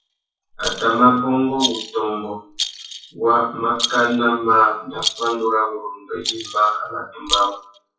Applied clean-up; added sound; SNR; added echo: classical method WPE with log-MMSE.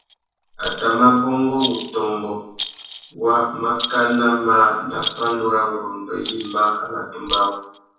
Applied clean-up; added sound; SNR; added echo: none; Rattle; 11 dB; reverberation time 0.7 s.